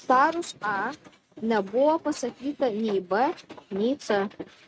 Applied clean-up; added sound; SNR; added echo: neural mask model RNNoise.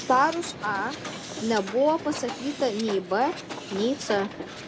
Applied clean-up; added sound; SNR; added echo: none; Hiss; 10 dB; none.